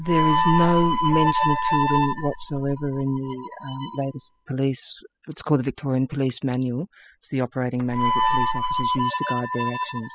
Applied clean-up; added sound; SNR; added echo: classical method spectral subtraction.